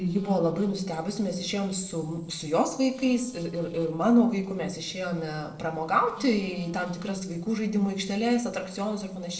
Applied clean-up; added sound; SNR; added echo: neural separator model SepFormer DNS4.